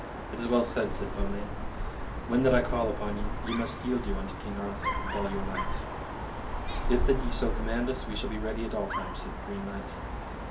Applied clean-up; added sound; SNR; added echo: none; Dog; 0 dB; reverberation time 0.3 s.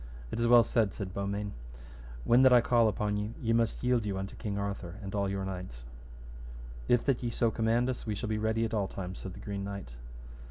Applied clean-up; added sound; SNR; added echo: none; none; none; none.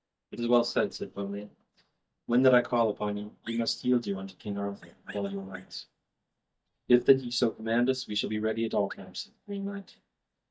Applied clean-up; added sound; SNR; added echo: neural mask model DeepFilterNet 3.